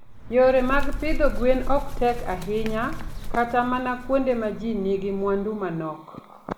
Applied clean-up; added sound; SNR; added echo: none; Bird; 4 dB; none.